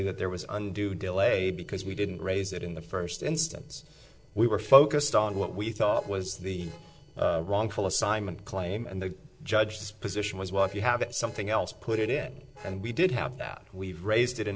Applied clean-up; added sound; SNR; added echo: neural separator model SepFormer DNS4.